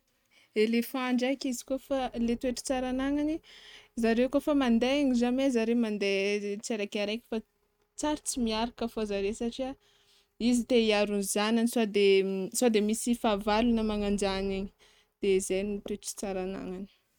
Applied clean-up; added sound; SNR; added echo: neural mask model RNNoise.